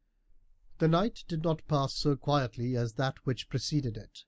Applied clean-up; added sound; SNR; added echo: neural mask model Resemble Enhance denoiser.